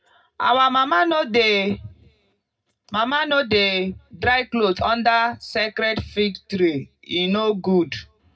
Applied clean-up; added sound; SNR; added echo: none; none; none; reverberation time 0.2 s.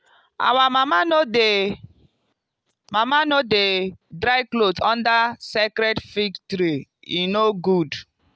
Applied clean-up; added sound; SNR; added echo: none; none; none; none.